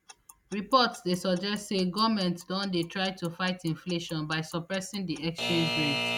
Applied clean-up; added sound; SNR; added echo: none; Alarm / Clock; 8 dB; none.